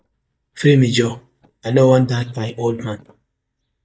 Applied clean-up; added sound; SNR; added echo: neural mask model DeepFilterNet 3.